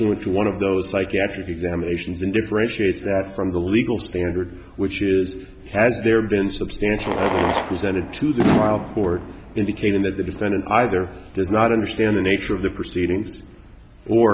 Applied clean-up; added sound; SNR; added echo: none; Fireworks; 10 dB; none.